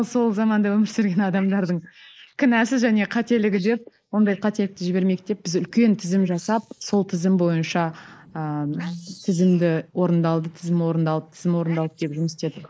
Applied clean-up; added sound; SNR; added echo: neural mask model Resemble Enhance denoiser.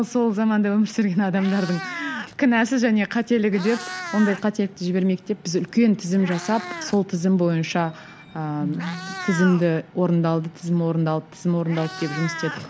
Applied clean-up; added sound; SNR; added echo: none; Meow; 15 dB; none.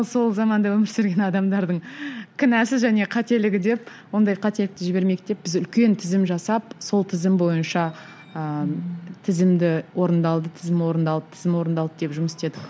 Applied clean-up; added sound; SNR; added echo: none; none; none; none.